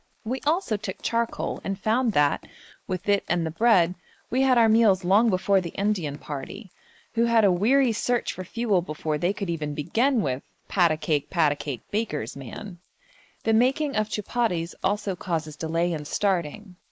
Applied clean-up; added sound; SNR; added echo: neural mask model Resemble Enhance denoiser.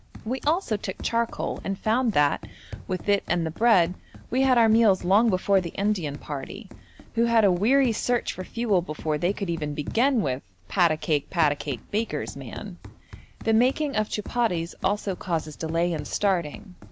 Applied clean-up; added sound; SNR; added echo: none; Run; 18 dB; none.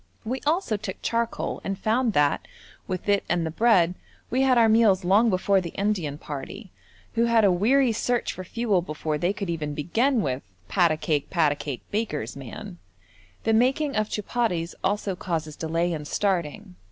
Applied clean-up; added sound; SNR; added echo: none; none; none; none.